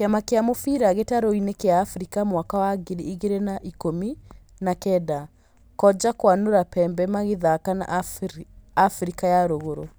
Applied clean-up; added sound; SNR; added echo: none; none; none; none.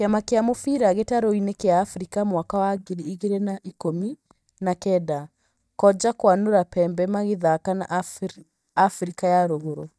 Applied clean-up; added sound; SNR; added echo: neural mask model DeepFilterNet 3.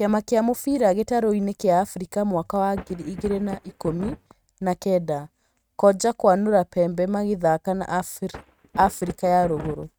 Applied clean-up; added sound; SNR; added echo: neural mask model RNNoise.